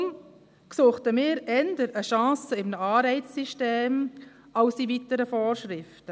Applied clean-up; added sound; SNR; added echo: none; none; none; none.